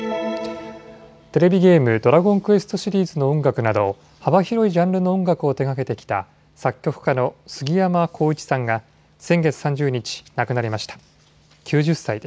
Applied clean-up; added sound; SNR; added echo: none; none; none; none.